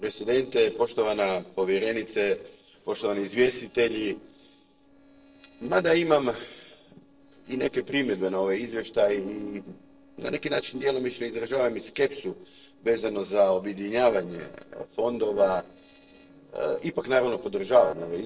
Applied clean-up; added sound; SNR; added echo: neural separator model SepFormer DNS4.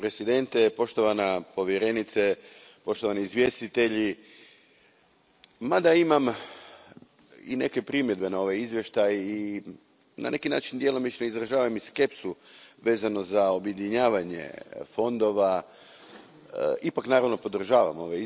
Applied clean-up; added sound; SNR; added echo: none; none; none; none.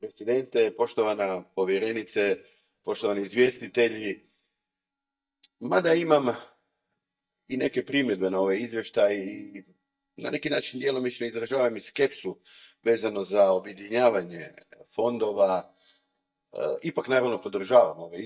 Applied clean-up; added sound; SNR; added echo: neural mask model DeepFilterNet 3.